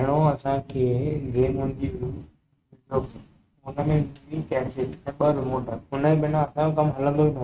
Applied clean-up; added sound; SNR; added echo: neural mask model RNNoise.